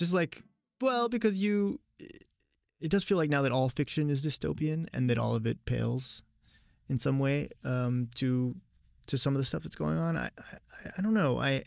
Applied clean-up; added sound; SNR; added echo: neural mask model DeepFilterNet 3.